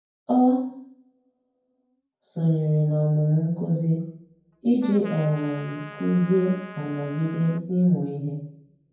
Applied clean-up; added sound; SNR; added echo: none; Trumpet; 17 dB; reverberation time 0.9 s.